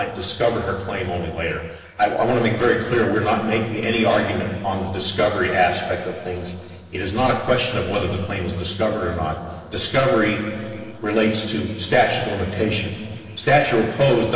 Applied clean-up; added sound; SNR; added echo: neural separator model SepFormer DNS4.